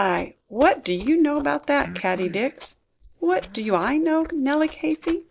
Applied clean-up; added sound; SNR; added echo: neural mask model Resemble Enhance denoiser.